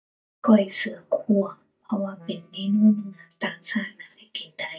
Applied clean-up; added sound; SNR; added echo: neural mask model DeepFilterNet 3.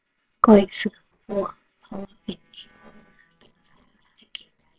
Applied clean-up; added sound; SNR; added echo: neural separator model SepFormer WHAMR!.